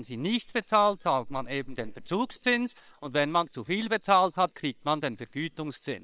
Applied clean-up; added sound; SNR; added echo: neural separator model SepFormer WHAM!.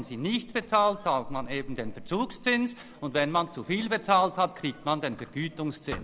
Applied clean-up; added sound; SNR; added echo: none; Squeak; 15 dB; none.